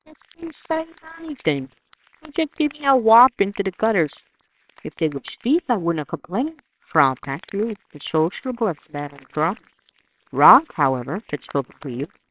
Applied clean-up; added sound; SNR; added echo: neural separator model SepFormer WHAMR!.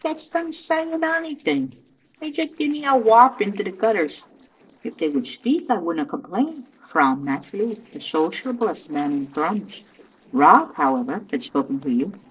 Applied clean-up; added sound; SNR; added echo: neural separator model SepFormer DNS4.